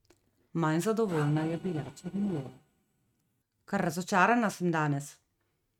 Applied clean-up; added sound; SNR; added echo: neural mask model RNNoise.